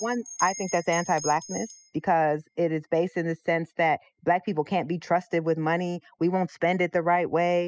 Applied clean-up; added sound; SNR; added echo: classical method spectral subtraction.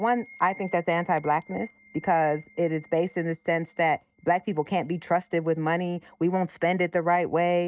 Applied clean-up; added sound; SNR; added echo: neural mask model RNNoise.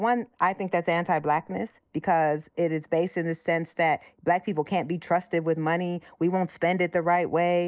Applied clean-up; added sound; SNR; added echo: neural mask model Resemble Enhance denoiser.